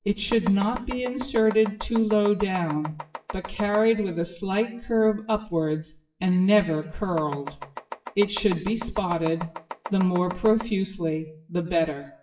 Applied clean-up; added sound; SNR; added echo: classical method WPE with log-MMSE.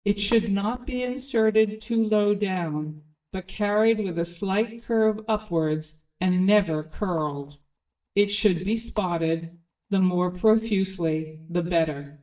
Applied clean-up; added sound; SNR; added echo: neural mask model DeepFilterNet 3.